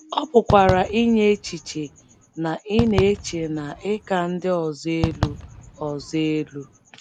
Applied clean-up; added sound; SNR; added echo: none; Fireworks; 8 dB; none.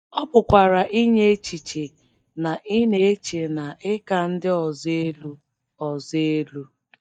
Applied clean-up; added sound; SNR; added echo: neural mask model DeepFilterNet 3.